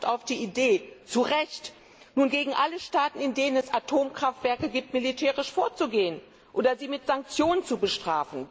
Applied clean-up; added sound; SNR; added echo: none; none; none; none.